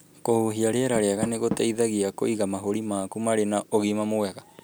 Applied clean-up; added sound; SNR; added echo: none; Door; 15 dB; none.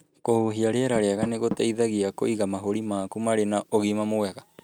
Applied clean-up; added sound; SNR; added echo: neural mask model RNNoise.